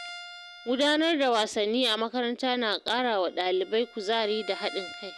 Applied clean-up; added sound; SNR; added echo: none; Bowed string instrument; 18 dB; none.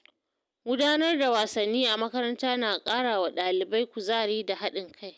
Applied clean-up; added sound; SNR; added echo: none; none; none; none.